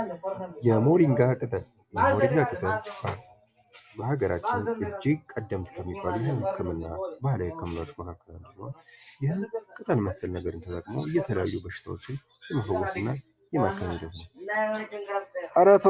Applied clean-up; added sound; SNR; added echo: none; none; none; none.